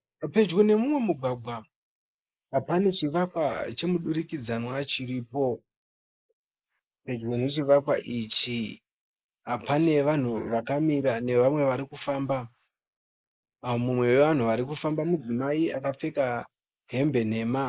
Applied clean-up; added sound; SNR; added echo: neural mask model Resemble Enhance denoiser.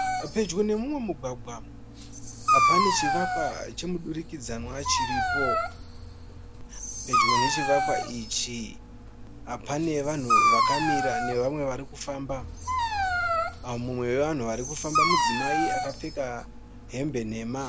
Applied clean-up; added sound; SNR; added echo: none; Dog; -3 dB; none.